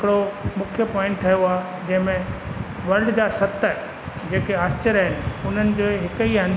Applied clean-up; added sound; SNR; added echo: none; none; none; none.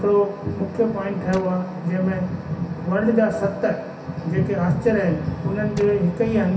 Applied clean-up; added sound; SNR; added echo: none; Tools; 17 dB; reverberation time 0.3 s.